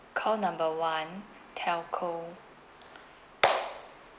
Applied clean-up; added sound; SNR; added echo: none; none; none; none.